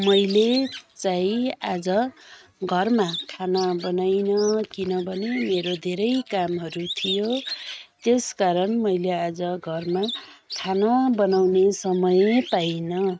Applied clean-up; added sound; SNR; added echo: neural mask model RNNoise.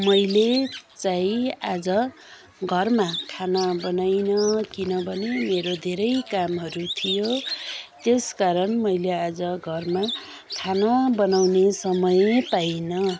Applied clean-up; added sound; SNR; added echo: none; Bird; 14 dB; none.